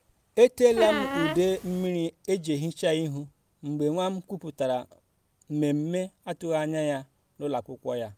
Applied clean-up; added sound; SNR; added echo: none; Squeak; 4 dB; none.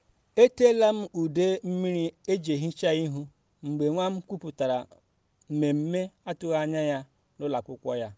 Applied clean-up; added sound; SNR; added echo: none; none; none; none.